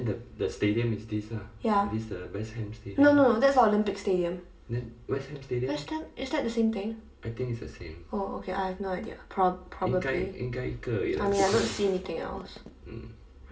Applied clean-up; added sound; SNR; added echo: none; Gunshot, gunfire; 13 dB; reverberation time 0.2 s.